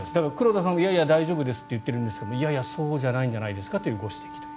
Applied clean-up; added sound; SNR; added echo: none; Wind instrument, woodwind instrument; 15 dB; none.